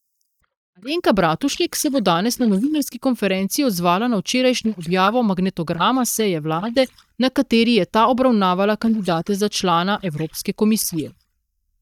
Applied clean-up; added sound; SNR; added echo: neural mask model DeepFilterNet 3.